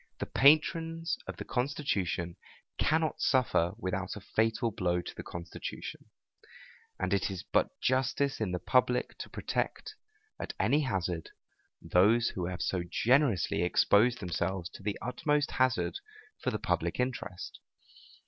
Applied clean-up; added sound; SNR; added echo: none; none; none; none.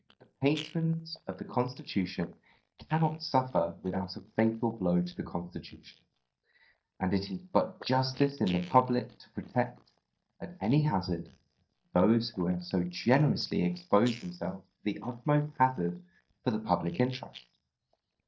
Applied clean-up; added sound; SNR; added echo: neural mask model DeepFilterNet 3.